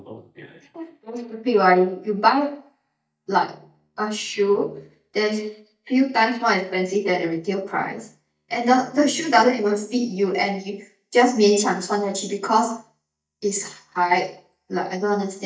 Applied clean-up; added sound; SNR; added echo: neural mask model DeepFilterNet 3.